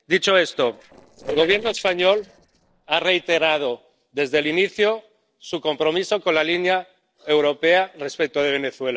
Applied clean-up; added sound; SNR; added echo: neural separator model SepFormer DNS4.